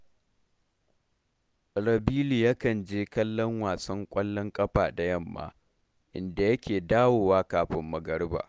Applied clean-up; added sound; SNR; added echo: none; none; none; none.